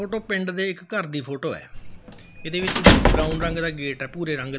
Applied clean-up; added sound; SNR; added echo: none; Squeak / Slam / Human group actions; -4 dB; none.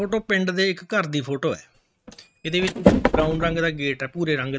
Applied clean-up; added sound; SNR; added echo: neural mask model RNNoise.